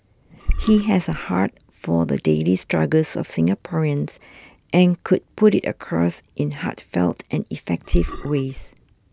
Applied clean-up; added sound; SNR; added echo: none; Burping, eructation; 3 dB; none.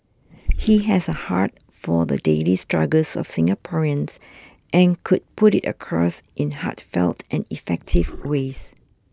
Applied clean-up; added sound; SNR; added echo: neural mask model Resemble Enhance denoiser.